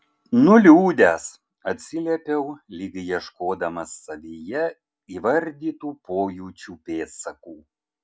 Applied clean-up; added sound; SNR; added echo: none; none; none; none.